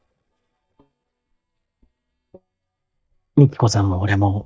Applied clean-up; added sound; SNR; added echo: neural mask model DeepFilterNet 3.